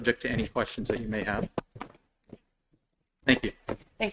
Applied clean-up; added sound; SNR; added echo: neural mask model RNNoise.